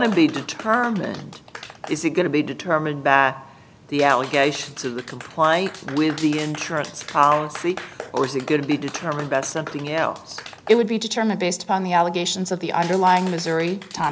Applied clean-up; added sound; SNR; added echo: none; Clapping; 17 dB; none.